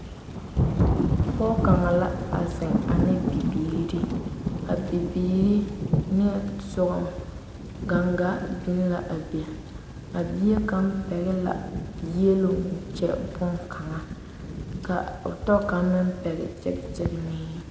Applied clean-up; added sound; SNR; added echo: none; Thunder / Rain; 4 dB; none.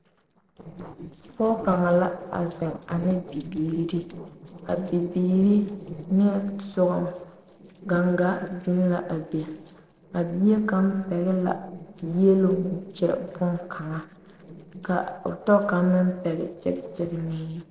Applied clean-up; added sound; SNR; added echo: neural separator model SepFormer DNS4.